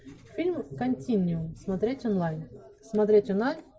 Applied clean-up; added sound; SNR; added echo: none; none; none; none.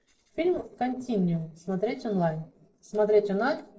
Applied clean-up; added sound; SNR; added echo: neural separator model SepFormer DNS4.